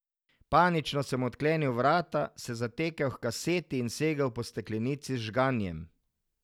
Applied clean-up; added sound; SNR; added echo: none; none; none; none.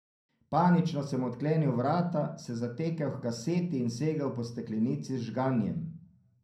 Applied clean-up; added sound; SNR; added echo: none; none; none; reverberation time 0.6 s.